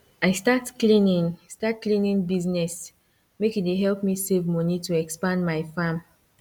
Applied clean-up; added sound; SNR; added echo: none; none; none; none.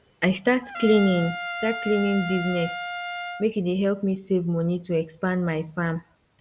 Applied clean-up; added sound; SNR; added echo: none; Trumpet; 8 dB; none.